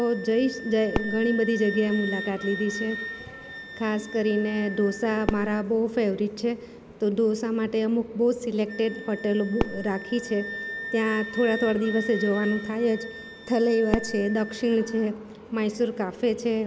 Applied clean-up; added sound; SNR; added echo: none; Fireworks + Wind instrument, woodwind instrument; 11 dB; none.